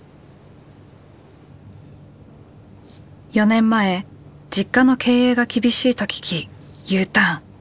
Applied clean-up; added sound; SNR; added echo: none; none; none; none.